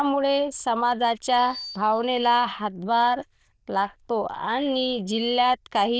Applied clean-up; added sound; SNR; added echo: neural diffusion model UNIVERSE++.